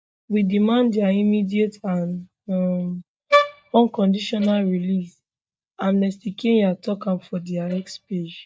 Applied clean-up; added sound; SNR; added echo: neural mask model DeepFilterNet 3.